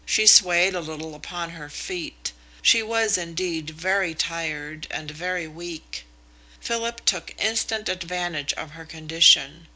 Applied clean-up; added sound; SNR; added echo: none; none; none; none.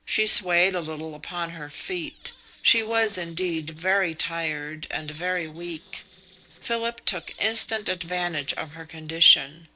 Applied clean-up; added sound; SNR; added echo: neural separator model SepFormer DNS4.